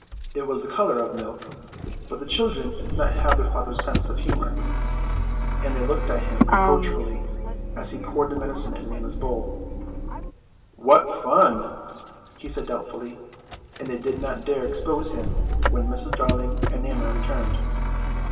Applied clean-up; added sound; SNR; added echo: none; Motor vehicle (road); -2 dB; reverberation time 2.2 s.